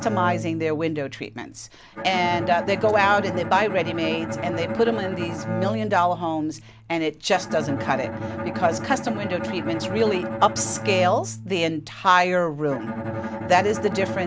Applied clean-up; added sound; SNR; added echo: none; Bowed string instrument; 7 dB; none.